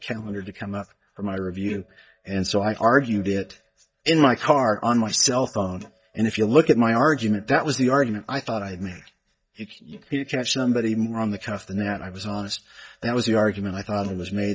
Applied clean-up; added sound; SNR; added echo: neural mask model DeepFilterNet 3.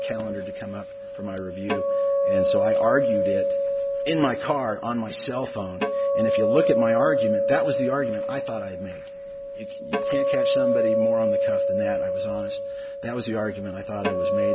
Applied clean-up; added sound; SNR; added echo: none; Acoustic guitar; -4 dB; none.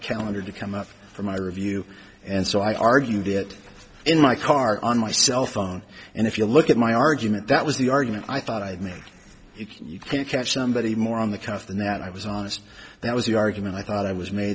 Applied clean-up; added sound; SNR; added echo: none; none; none; none.